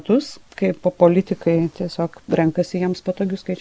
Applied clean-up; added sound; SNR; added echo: none; none; none; none.